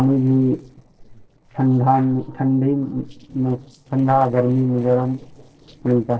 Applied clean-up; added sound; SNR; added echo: neural separator model SepFormer DNS4.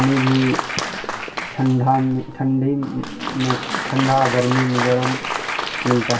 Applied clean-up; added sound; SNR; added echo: none; Applause; 5 dB; reverberation time 0.2 s.